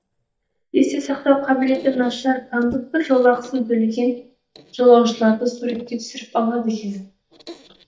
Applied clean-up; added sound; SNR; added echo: neural mask model DeepFilterNet 3.